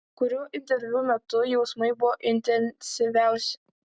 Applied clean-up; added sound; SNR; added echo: none; none; none; none.